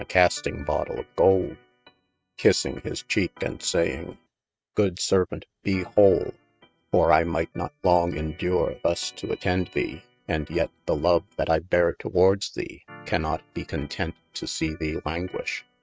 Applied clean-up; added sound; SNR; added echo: neural mask model RNNoise.